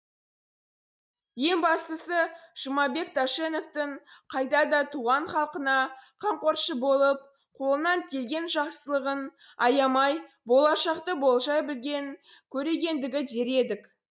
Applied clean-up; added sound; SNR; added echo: neural mask model DeepFilterNet 3.